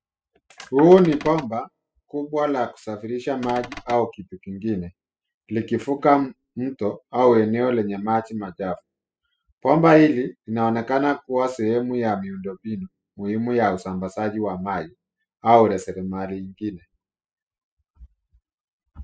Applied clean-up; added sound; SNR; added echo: classical method spectral subtraction.